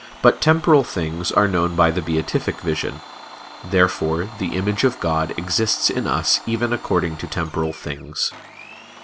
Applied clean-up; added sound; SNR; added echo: none; Domestic sounds, home sounds; 18 dB; none.